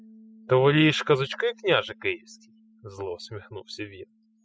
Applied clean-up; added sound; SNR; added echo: classical method spectral subtraction.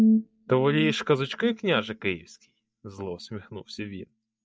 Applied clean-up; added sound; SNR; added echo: neural mask model DeepFilterNet 3.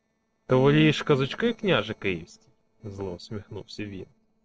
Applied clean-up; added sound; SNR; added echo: neural separator model SepFormer DNS4.